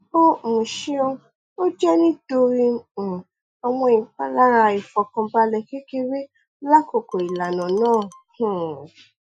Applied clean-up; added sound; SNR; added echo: classical method Wiener filter.